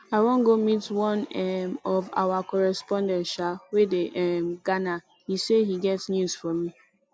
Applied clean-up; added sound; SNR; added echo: none; none; none; none.